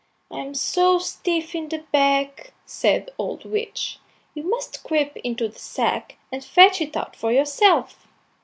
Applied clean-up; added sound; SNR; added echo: none; none; none; none.